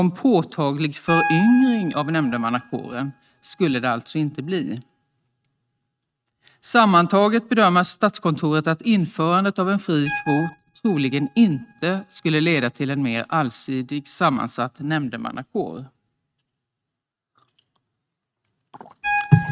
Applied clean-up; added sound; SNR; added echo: neural mask model RNNoise.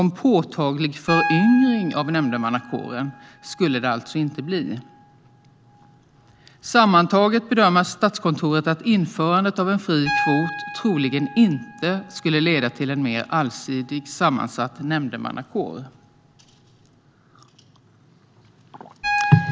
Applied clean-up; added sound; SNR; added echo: none; Piano; 12 dB; none.